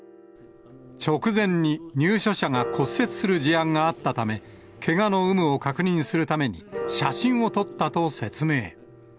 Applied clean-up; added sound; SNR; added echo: none; Piano; 14 dB; none.